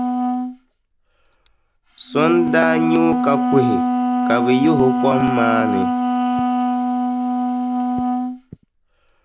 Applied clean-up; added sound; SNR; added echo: none; Wind instrument, woodwind instrument; -1 dB; none.